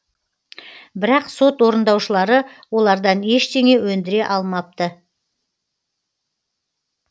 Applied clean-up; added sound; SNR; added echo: none; none; none; none.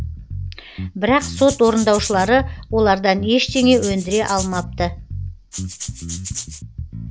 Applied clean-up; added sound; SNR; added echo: none; Rattle (instrument) + Bass guitar; 9 dB; none.